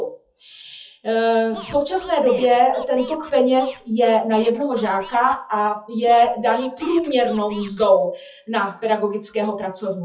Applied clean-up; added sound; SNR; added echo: classical method WPE with log-MMSE.